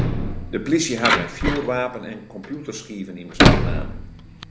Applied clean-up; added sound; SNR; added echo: none; Door; -4 dB; none.